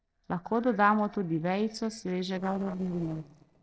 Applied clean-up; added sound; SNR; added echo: neural separator model SepFormer DNS4.